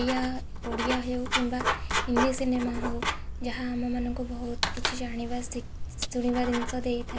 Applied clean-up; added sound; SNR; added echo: none; Writing; 1 dB; none.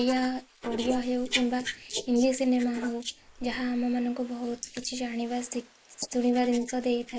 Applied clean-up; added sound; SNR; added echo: neural mask model Resemble Enhance denoiser.